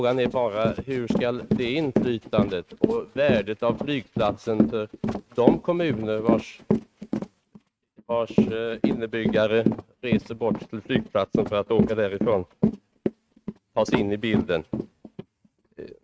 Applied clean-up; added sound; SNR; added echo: neural mask model RNNoise.